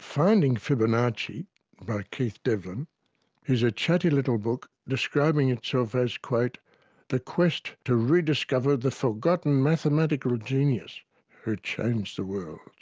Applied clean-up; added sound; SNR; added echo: none; none; none; none.